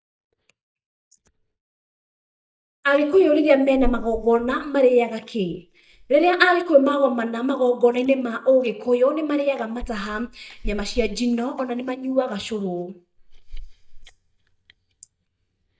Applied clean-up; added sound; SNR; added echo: neural mask model DeepFilterNet 3.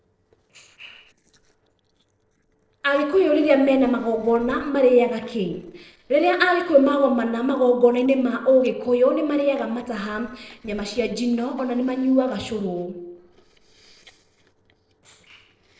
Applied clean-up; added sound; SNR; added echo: neural separator model SepFormer DNS4.